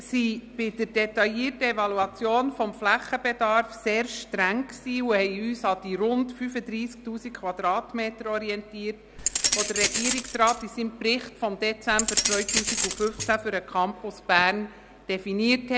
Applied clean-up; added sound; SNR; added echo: none; Keys jangling; 0 dB; none.